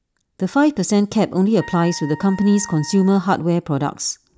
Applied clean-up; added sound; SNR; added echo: none; Wind instrument, woodwind instrument; 20 dB; none.